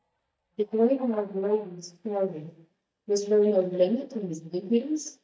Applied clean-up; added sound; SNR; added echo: neural mask model DeepFilterNet 3.